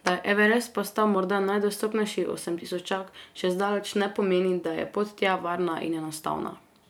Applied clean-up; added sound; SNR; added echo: none; Clapping; 15 dB; none.